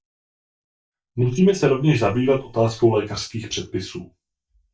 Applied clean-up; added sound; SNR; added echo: neural mask model DeepFilterNet 3.